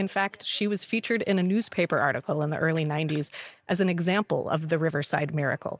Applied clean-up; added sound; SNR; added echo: none; none; none; none.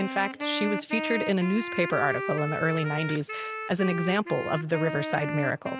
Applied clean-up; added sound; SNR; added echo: none; Wind instrument, woodwind instrument; 6 dB; none.